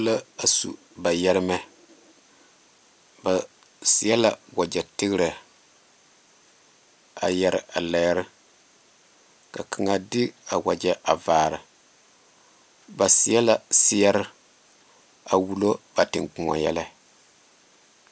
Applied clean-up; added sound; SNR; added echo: none; none; none; none.